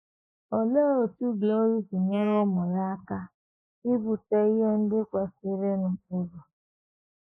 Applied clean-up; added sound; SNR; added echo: neural mask model Resemble Enhance denoiser.